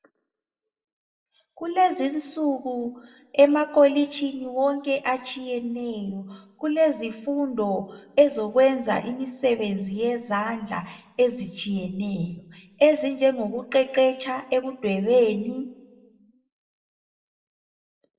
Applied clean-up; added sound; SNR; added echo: none; none; none; reverberation time 0.7 s.